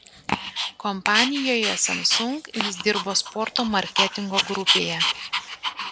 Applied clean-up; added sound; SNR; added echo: none; Dog; 1 dB; none.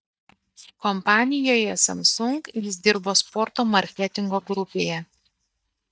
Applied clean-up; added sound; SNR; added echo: neural mask model DeepFilterNet 3.